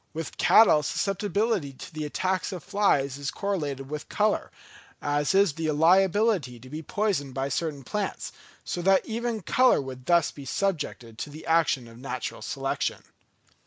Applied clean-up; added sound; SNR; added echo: none; none; none; none.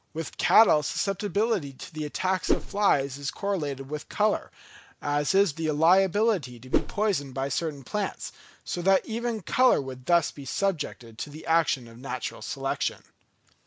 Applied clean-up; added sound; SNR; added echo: none; Whoosh, swoosh, swish; -1 dB; none.